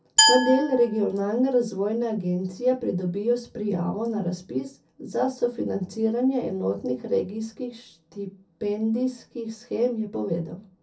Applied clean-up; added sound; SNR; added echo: none; Glass; -1 dB; reverberation time 0.3 s.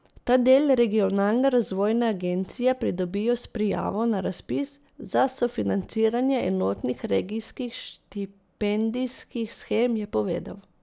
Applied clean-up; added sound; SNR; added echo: none; none; none; none.